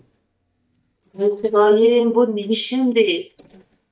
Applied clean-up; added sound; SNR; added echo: neural mask model DeepFilterNet 3.